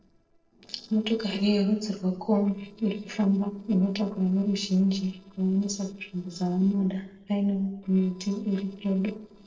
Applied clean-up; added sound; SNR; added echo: neural separator model SepFormer DNS4.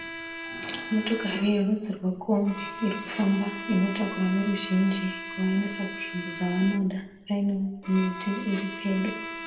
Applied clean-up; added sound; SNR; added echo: none; Bowed string instrument; 10 dB; reverberation time 0.8 s.